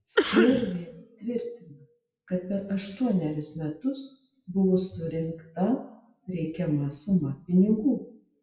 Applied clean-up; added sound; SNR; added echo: classical method WPE with log-MMSE.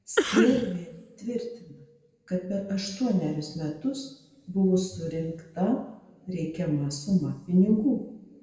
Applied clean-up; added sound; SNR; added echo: none; Cough; 1 dB; reverberation time 1.2 s.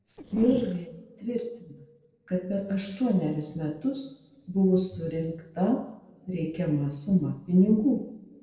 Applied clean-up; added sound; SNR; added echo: neural separator model SepFormer DNS4.